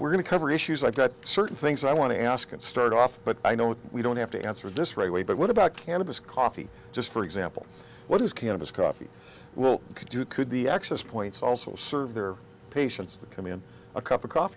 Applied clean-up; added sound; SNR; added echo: none; none; none; none.